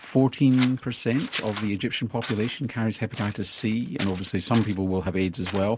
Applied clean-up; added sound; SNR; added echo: none; Scissors; 13 dB; none.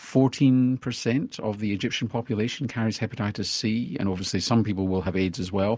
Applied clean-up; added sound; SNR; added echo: none; none; none; none.